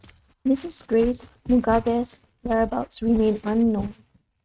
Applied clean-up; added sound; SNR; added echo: neural mask model RNNoise.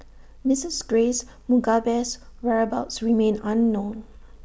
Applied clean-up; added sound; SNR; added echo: none; none; none; none.